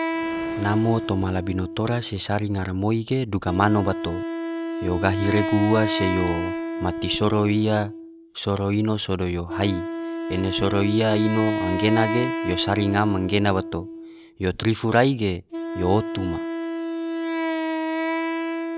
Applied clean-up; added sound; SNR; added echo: none; Animal + Wind instrument, woodwind instrument; 6 dB; none.